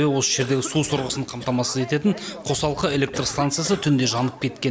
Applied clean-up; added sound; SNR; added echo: none; Cough; 15 dB; none.